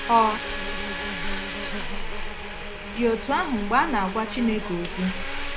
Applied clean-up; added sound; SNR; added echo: none; Insect + Domestic sounds, home sounds; 3 dB; none.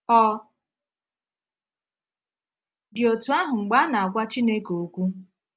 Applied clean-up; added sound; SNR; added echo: none; none; none; none.